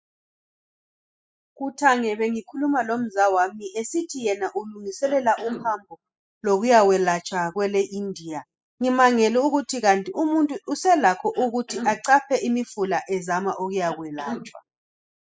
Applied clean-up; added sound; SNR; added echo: classical method spectral subtraction.